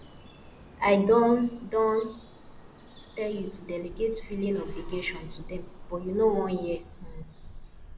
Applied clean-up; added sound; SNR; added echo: none; Bird vocalization, bird call, bird song; 14 dB; none.